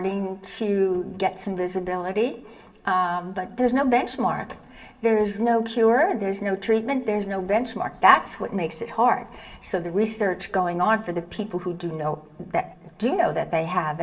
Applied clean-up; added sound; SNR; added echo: none; none; none; reverberation time 2.2 s.